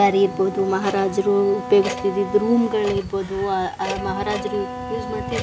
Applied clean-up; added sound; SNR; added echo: none; Wind instrument, woodwind instrument + Clock; 10 dB; none.